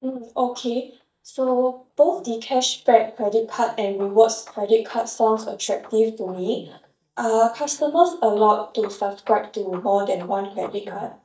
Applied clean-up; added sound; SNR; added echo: neural mask model DeepFilterNet 3.